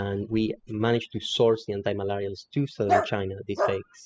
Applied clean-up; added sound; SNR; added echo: classical method spectral subtraction.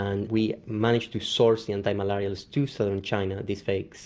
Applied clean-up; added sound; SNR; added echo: none; none; none; none.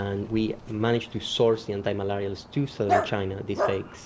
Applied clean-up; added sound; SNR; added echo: none; Dog; 5 dB; none.